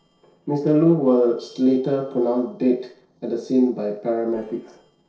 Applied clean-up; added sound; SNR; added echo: neural separator model SepFormer DNS4.